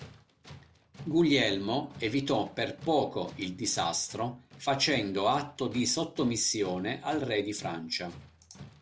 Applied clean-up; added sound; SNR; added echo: none; Tools; 20 dB; none.